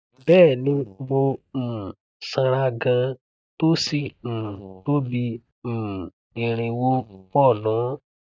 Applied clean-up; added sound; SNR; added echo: neural mask model DeepFilterNet 3.